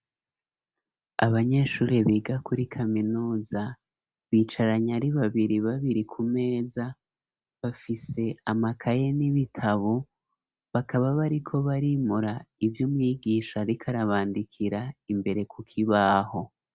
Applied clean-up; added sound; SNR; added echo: none; none; none; none.